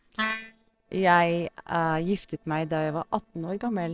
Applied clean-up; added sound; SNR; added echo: neural separator model SepFormer DNS4.